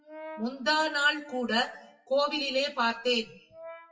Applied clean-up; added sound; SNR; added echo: classical method WPE with log-MMSE.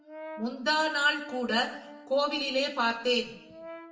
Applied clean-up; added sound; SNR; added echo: none; Brass instrument; 17 dB; reverberation time 0.6 s.